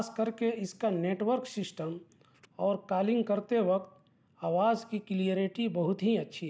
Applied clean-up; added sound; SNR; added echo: none; none; none; none.